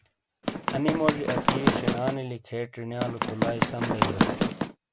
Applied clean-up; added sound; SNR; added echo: none; Run; -5 dB; none.